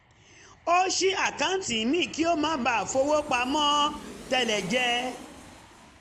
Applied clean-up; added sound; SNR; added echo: none; Aircraft; 18 dB; none.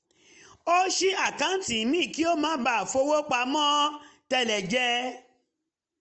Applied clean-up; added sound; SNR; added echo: none; none; none; none.